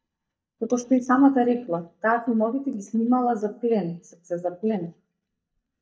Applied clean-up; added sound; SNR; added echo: neural mask model DeepFilterNet 3.